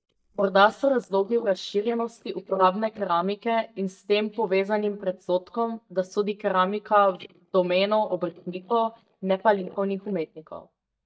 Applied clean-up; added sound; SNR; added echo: neural mask model DeepFilterNet 3.